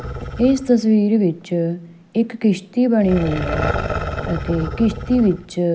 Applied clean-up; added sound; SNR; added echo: none; Growling; 9 dB; none.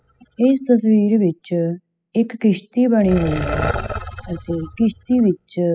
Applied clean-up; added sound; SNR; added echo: classical method spectral subtraction.